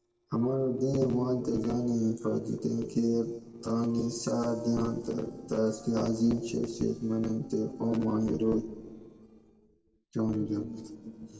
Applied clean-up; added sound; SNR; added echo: neural separator model SepFormer DNS4.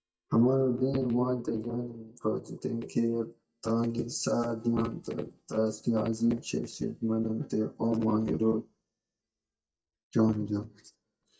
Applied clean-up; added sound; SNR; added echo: neural mask model DeepFilterNet 3.